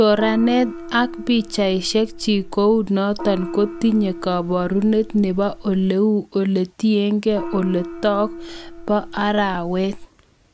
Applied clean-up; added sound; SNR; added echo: none; Gong; 12 dB; none.